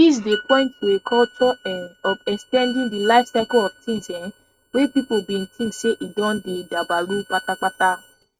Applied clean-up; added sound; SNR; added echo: neural mask model RNNoise.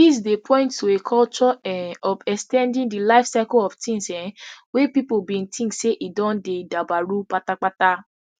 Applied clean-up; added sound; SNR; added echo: none; none; none; none.